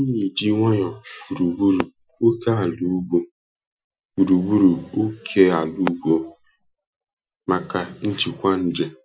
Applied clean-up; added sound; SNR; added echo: classical method Wiener filter.